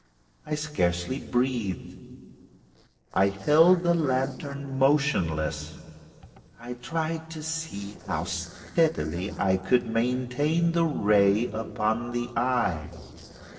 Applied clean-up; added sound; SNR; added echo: neural separator model SepFormer DNS4.